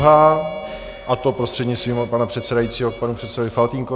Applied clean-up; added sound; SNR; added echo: none; Harmonica; 19 dB; none.